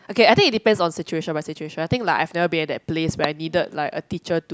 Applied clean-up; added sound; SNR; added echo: none; none; none; none.